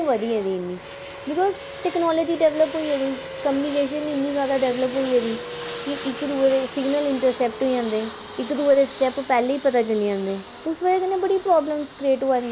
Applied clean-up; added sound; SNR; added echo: none; Fixed-wing aircraft, airplane; 12 dB; none.